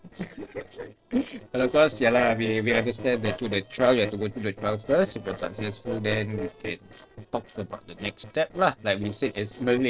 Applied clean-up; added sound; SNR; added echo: neural separator model SepFormer DNS4.